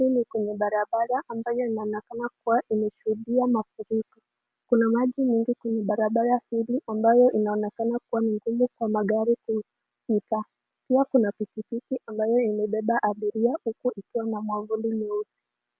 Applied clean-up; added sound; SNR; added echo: none; none; none; none.